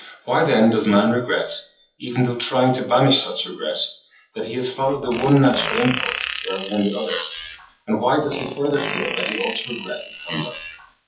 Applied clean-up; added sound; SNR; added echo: classical method WPE with log-MMSE.